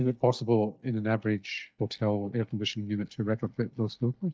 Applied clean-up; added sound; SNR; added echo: neural mask model DeepFilterNet 3.